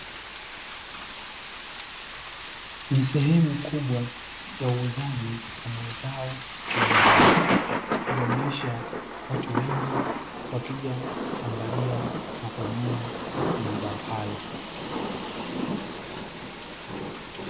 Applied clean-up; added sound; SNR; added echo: none; Thunder / Rain; -2 dB; none.